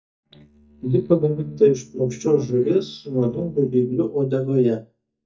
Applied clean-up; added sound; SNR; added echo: neural mask model DeepFilterNet 3.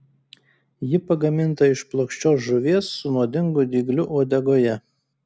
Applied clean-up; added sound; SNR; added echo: none; none; none; none.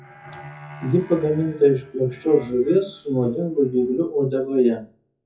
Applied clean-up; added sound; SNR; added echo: classical method WPE with log-MMSE.